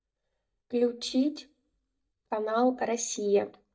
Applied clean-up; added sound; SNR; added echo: neural mask model DeepFilterNet 3.